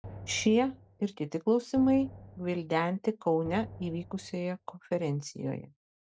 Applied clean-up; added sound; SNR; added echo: none; Drum; 18 dB; none.